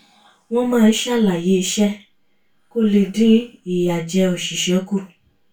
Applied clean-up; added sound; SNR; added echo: none; none; none; reverberation time 0.2 s.